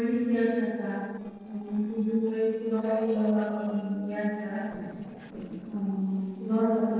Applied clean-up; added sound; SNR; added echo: neural separator model SepFormer DNS4.